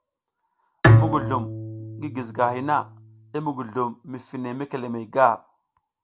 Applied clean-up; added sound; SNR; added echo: none; Bowed string instrument; -4 dB; none.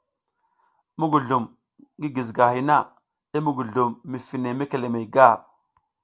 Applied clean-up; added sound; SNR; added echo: none; none; none; none.